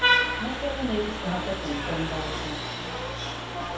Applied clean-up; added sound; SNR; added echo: none; Vehicle horn, car horn, honking; -5 dB; reverberation time 0.7 s.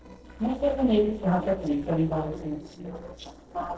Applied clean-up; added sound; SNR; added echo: neural separator model SepFormer DNS4.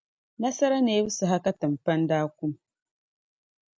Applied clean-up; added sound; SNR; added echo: none; none; none; none.